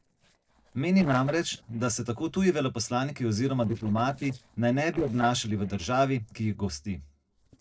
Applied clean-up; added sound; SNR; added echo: neural separator model SepFormer DNS4.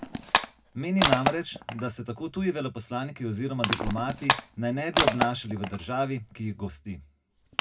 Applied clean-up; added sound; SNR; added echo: none; Crushing; -1 dB; reverberation time 0.2 s.